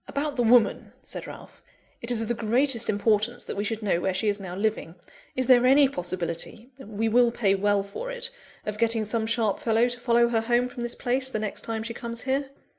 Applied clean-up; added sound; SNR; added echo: none; none; none; none.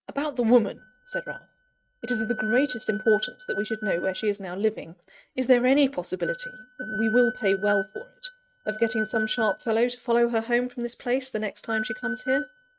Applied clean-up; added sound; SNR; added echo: neural mask model RNNoise.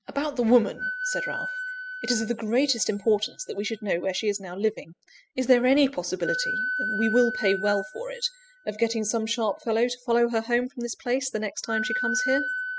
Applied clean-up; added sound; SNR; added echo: classical method spectral subtraction.